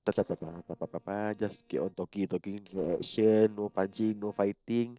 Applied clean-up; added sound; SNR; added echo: neural separator model SepFormer DNS4.